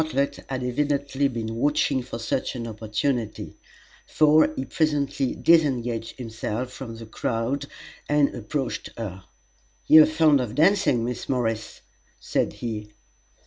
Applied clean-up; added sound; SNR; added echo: none; none; none; none.